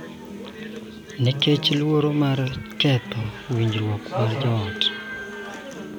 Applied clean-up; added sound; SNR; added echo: none; Acoustic guitar; 14 dB; none.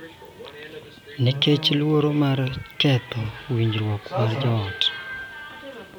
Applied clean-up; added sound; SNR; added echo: none; none; none; none.